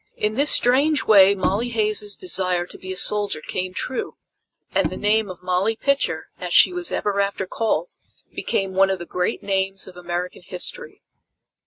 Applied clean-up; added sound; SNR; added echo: neural mask model RNNoise.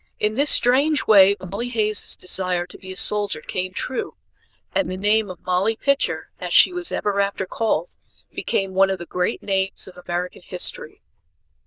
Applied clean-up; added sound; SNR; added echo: neural diffusion model UNIVERSE++.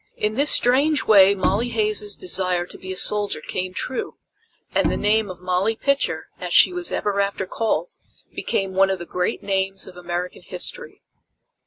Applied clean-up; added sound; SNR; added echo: none; Bowed string instrument; 7 dB; none.